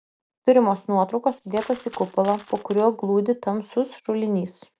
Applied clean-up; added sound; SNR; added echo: none; Coin (dropping); 20 dB; none.